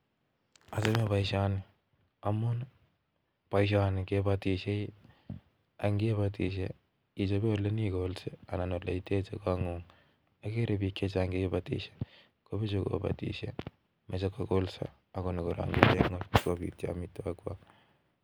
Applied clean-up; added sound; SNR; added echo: none; none; none; none.